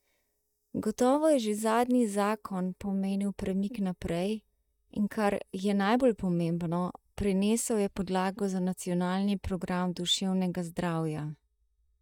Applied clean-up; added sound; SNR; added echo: neural mask model DeepFilterNet 3.